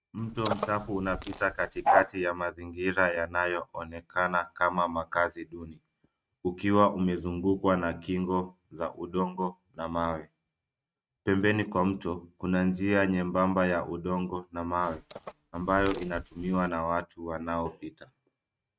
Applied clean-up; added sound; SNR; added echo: neural mask model RNNoise.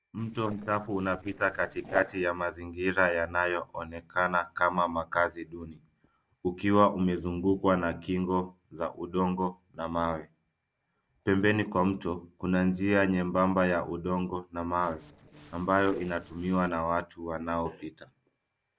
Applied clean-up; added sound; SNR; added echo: neural separator model SepFormer DNS4.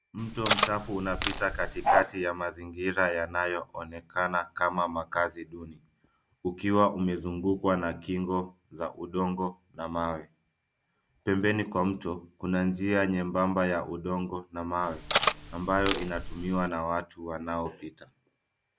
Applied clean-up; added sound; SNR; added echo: none; Bark + Cutlery, silverware; -2 dB; none.